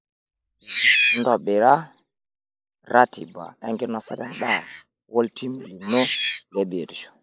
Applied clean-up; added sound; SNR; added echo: neural mask model Resemble Enhance denoiser.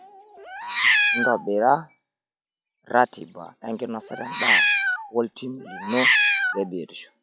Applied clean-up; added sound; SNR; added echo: classical method log-MMSE.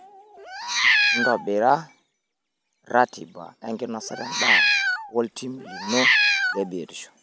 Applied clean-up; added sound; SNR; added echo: none; Meow; -5 dB; none.